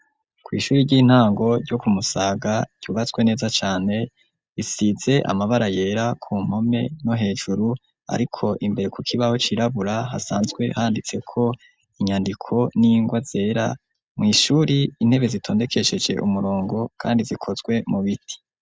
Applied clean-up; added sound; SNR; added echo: none; none; none; none.